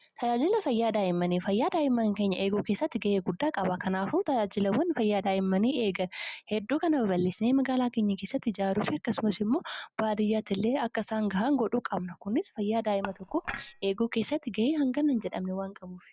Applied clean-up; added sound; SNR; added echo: none; Dishes, pots, and pans / Chink, clink; 13 dB; none.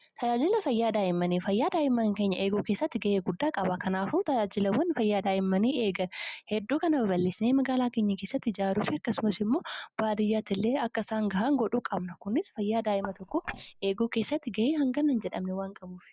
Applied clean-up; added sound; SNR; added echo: neural mask model Resemble Enhance denoiser.